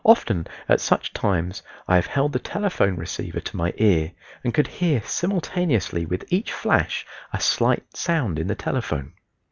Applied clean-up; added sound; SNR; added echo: none; none; none; none.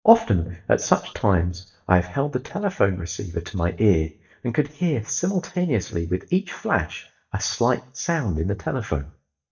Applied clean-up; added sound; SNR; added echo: neural mask model DeepFilterNet 3.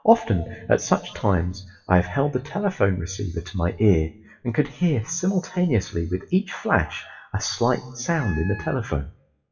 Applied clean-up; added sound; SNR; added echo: classical method WPE with log-MMSE.